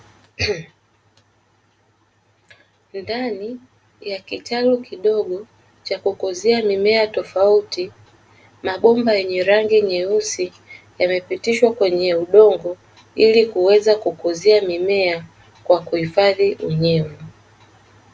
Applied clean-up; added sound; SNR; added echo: none; none; none; none.